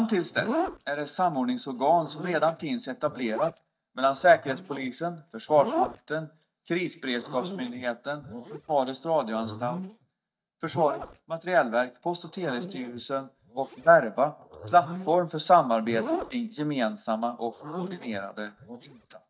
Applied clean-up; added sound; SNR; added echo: neural mask model DeepFilterNet 3.